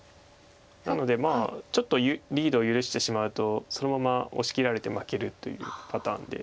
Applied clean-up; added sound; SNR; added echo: none; none; none; none.